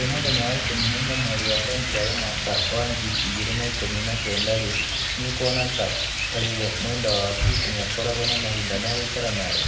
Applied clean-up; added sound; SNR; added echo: none; Rain; -3 dB; reverberation time 0.8 s.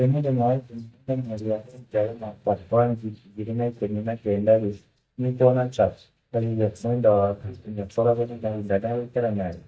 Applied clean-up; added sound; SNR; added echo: neural mask model DeepFilterNet 3.